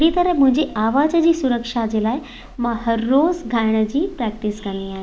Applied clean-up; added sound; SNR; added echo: none; Engine starting / Car; 18 dB; none.